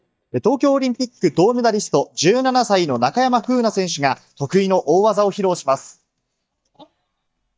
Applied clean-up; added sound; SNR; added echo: neural mask model DeepFilterNet 3.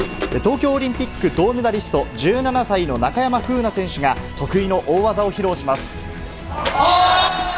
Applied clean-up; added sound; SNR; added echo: none; Bird vocalization, bird call, bird song / Telephone; 17 dB; none.